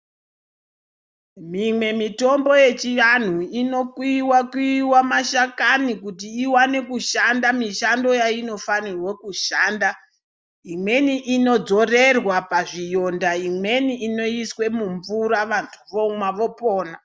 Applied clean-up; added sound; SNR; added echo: none; none; none; none.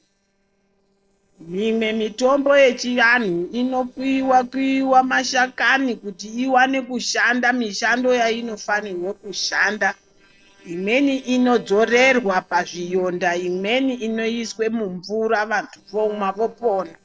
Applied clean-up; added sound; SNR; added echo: neural separator model SepFormer DNS4.